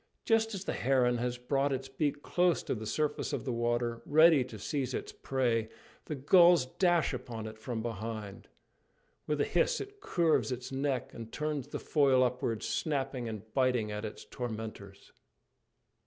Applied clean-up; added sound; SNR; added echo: none; none; none; none.